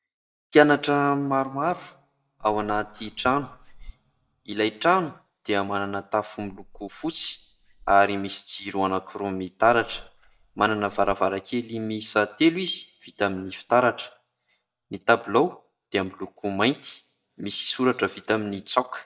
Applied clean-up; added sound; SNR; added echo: neural mask model DeepFilterNet 3.